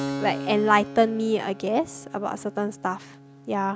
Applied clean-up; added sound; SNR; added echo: none; Keyboard (musical); 11 dB; none.